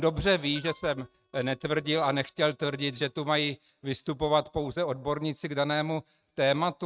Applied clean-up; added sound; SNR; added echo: neural mask model RNNoise.